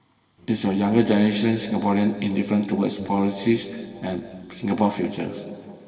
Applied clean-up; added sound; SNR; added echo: neural separator model SepFormer DNS4.